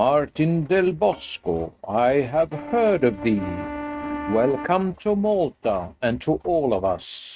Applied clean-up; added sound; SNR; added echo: neural mask model RNNoise.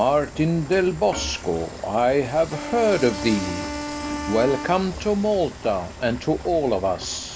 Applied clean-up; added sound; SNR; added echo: none; Wind instrument, woodwind instrument + Frying (food) / Dishes, pots, and pans; 11 dB; none.